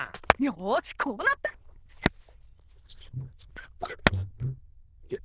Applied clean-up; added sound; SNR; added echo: neural diffusion model UNIVERSE++.